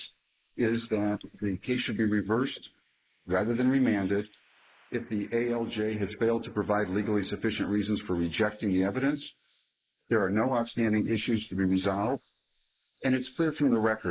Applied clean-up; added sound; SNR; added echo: neural mask model Resemble Enhance denoiser.